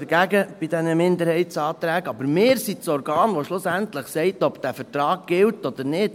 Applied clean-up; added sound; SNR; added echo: none; none; none; none.